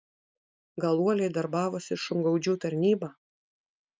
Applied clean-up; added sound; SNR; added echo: none; none; none; none.